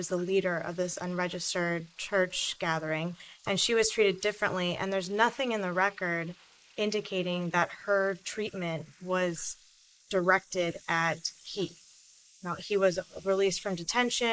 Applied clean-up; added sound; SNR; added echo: neural mask model Resemble Enhance denoiser.